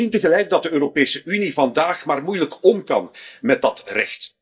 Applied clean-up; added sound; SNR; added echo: neural mask model DeepFilterNet 3.